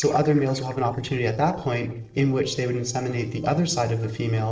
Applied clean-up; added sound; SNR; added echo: neural separator model SepFormer DNS4.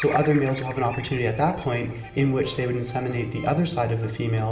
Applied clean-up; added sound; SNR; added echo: none; Bird vocalization, bird call, bird song; 18 dB; reverberation time 1.2 s.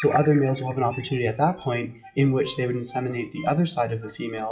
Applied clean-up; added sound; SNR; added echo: classical method WPE with log-MMSE.